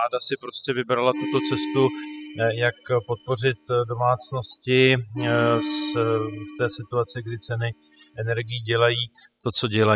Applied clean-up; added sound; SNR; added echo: classical method spectral subtraction.